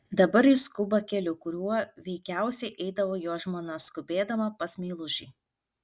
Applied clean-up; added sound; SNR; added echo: none; none; none; none.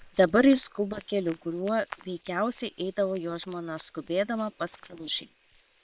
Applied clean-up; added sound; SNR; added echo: neural separator model SepFormer WHAM!.